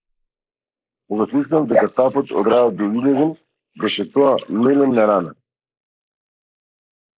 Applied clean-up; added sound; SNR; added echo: neural mask model Resemble Enhance denoiser.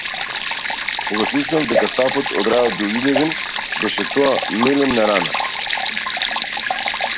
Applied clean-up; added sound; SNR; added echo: none; Stream; 1 dB; none.